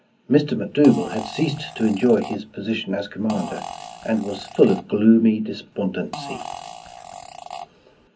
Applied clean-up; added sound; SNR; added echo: none; Fart; 15 dB; reverberation time 0.4 s.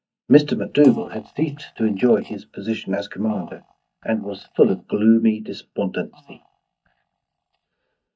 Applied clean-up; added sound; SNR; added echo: neural mask model DeepFilterNet 3.